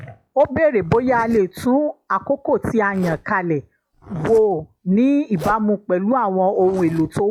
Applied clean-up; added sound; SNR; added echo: classical method log-MMSE.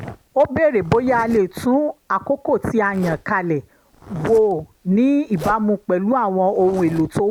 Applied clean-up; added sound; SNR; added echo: none; Zipper (clothing); 19 dB; none.